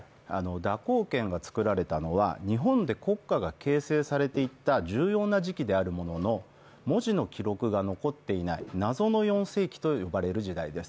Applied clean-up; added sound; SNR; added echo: none; Walk, footsteps; 17 dB; none.